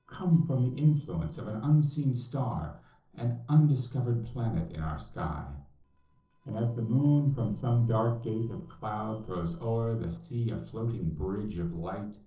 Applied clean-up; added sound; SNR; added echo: neural separator model SepFormer DNS4.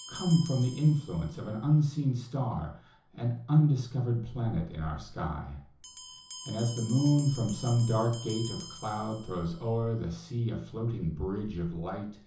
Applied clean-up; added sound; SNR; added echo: none; Bell; 19 dB; reverberation time 0.7 s.